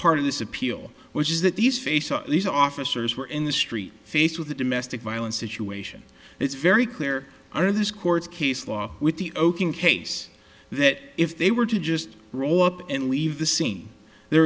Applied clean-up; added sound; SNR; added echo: none; none; none; none.